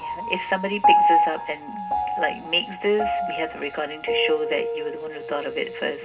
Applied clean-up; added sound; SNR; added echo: none; Piano; -3 dB; reverberation time 0.2 s.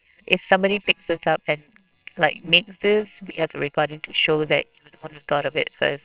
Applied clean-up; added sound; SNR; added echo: neural separator model SepFormer WHAMR!.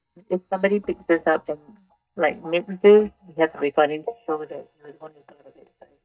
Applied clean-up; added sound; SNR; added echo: neural mask model DeepFilterNet 3.